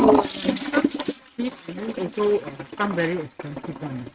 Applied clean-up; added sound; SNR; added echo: neural mask model RNNoise.